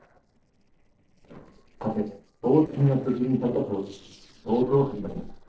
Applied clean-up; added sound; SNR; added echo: neural separator model SepFormer DNS4.